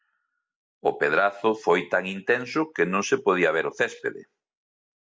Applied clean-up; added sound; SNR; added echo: none; none; none; none.